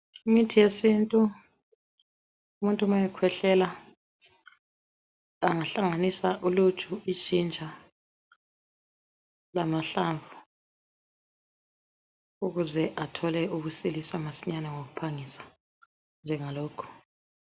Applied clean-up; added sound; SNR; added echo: none; none; none; none.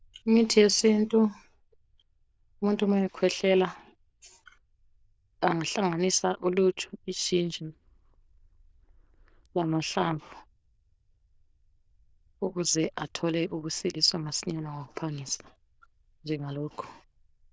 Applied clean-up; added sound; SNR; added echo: neural diffusion model UNIVERSE++.